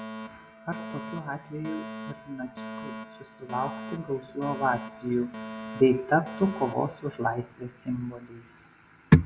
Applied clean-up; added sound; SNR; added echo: none; Alarm; 12 dB; none.